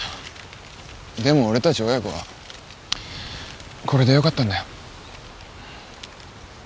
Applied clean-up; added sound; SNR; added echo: none; none; none; none.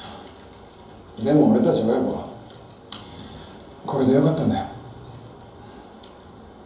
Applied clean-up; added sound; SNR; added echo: none; none; none; reverberation time 2.8 s.